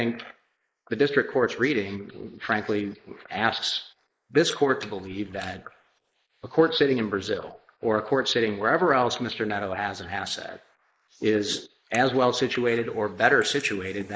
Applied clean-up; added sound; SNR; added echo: neural mask model Resemble Enhance denoiser.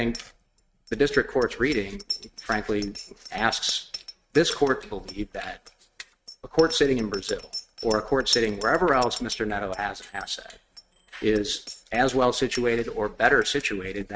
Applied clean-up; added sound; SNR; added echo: neural mask model RNNoise.